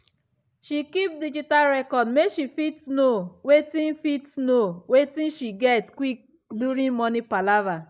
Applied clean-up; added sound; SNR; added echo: neural mask model Resemble Enhance denoiser.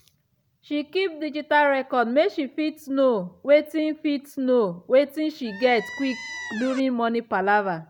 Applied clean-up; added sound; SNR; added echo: none; Squeak; 13 dB; none.